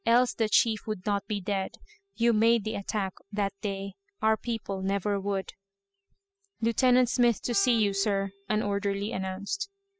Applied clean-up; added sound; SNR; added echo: classical method spectral subtraction.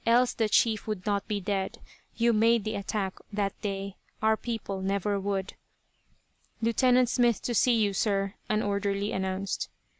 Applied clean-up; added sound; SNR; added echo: none; none; none; none.